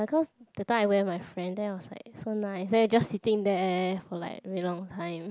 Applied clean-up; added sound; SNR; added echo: none; none; none; none.